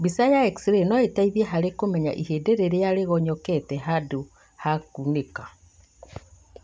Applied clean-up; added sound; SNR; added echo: none; none; none; none.